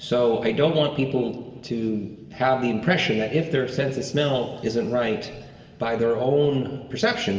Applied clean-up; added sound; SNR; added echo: none; none; none; reverberation time 2.4 s.